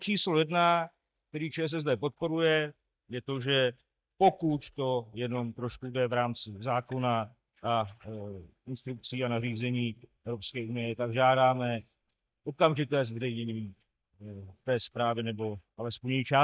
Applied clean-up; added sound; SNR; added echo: neural mask model DeepFilterNet 3.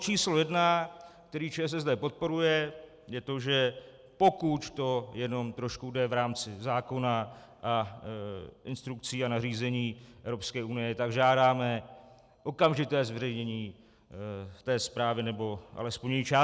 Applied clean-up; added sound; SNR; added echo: none; none; none; none.